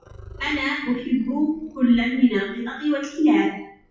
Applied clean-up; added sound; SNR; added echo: classical method WPE with log-MMSE.